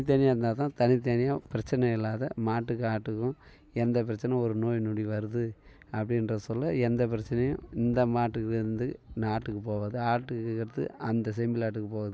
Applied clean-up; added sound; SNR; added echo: none; none; none; none.